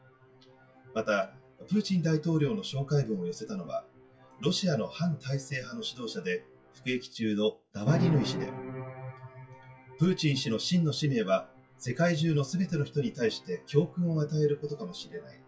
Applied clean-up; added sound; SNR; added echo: classical method WPE with log-MMSE.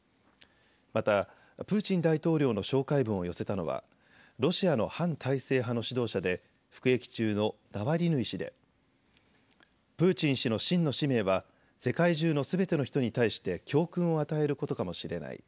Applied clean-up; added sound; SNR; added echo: none; none; none; none.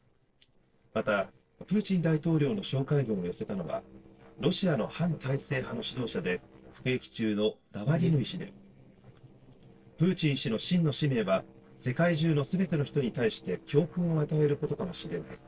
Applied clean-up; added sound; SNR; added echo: neural separator model SepFormer DNS4.